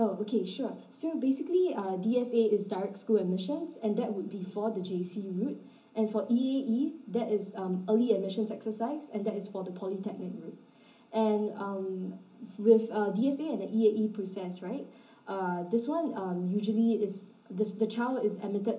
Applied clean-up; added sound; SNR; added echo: none; none; none; reverberation time 0.3 s.